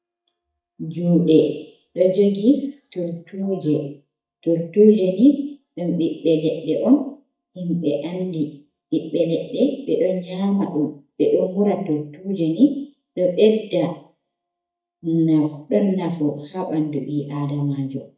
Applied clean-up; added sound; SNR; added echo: neural mask model DeepFilterNet 3.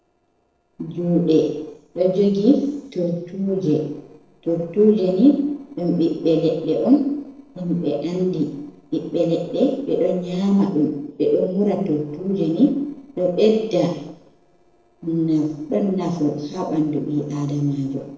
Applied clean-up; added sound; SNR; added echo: neural separator model SepFormer DNS4.